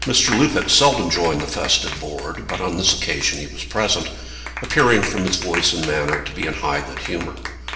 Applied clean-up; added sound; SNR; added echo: none; Clapping; 12 dB; reverberation time 1.0 s.